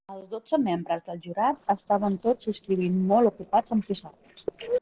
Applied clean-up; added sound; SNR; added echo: neural separator model SepFormer DNS4.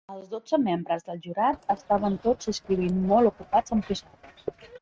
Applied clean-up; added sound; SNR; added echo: neural mask model RNNoise.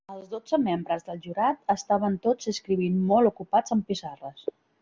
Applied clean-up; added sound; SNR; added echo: none; none; none; none.